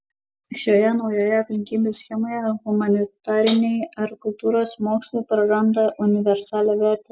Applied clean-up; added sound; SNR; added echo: none; Hi-hat; 4 dB; none.